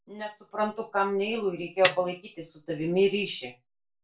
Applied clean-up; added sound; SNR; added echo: none; Snare drum; 5 dB; reverberation time 0.2 s.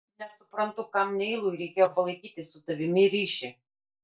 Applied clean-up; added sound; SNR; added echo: neural mask model DeepFilterNet 3.